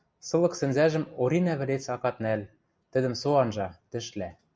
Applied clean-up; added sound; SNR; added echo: none; none; none; none.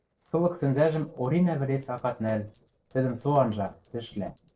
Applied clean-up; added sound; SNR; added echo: neural separator model SepFormer DNS4.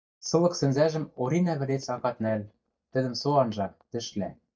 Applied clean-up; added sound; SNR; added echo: neural mask model DeepFilterNet 3.